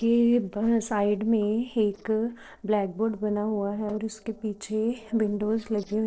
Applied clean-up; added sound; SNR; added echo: neural separator model SepFormer DNS4.